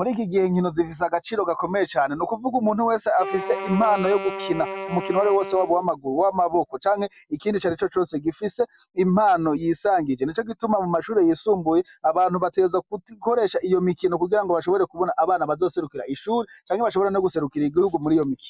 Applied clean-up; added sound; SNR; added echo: none; Wind instrument, woodwind instrument; 10 dB; none.